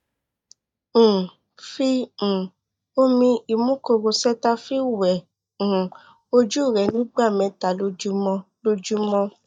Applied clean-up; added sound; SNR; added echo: neural mask model DeepFilterNet 3.